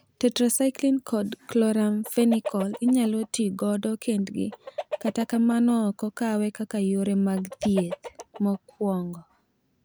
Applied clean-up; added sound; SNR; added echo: none; Chicken, rooster; 14 dB; none.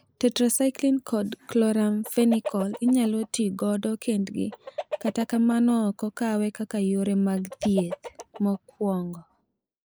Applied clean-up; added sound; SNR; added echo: neural mask model Resemble Enhance denoiser.